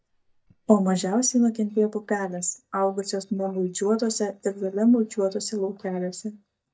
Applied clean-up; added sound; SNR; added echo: neural mask model DeepFilterNet 3.